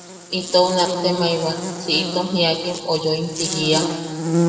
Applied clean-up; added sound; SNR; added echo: none; Buzz; 5 dB; reverberation time 1.6 s.